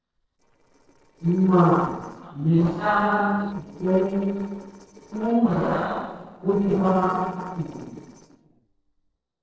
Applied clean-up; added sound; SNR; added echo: neural separator model SepFormer DNS4.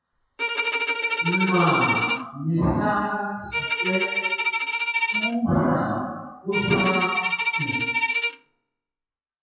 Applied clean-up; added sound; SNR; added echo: classical method WPE with log-MMSE.